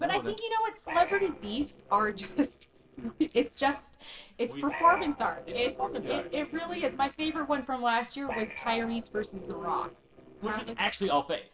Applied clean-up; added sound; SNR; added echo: neural separator model SepFormer DNS4.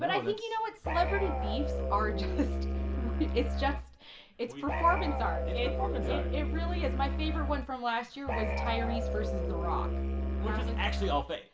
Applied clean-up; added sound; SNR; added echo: none; Musical instrument; -2 dB; reverberation time 0.4 s.